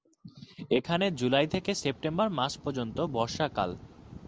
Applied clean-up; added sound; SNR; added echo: none; none; none; none.